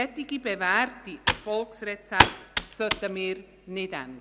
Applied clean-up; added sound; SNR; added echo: none; Computer keyboard; -2 dB; none.